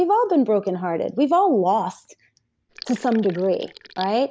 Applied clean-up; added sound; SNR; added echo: none; Sink (filling or washing); 20 dB; none.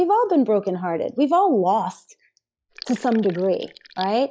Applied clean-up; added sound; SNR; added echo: classical method log-MMSE.